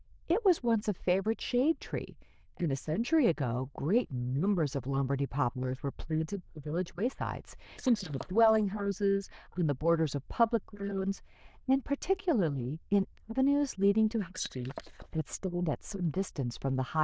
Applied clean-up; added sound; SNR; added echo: neural diffusion model UNIVERSE++.